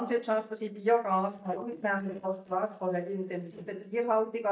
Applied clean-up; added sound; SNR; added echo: neural mask model DeepFilterNet 3.